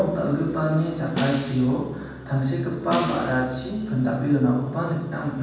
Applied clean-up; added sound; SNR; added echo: none; Snare drum; 9 dB; reverberation time 1.2 s.